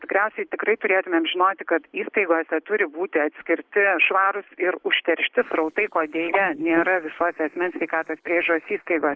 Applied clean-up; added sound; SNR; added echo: neural mask model Resemble Enhance denoiser.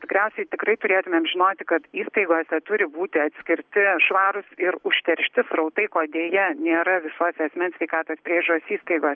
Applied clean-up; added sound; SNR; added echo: none; none; none; none.